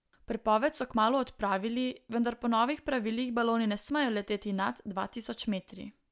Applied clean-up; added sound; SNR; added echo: none; none; none; none.